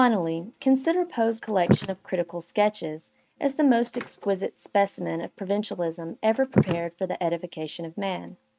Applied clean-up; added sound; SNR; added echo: neural mask model RNNoise.